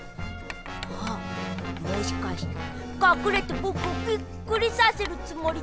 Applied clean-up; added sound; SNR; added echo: none; Writing; 13 dB; none.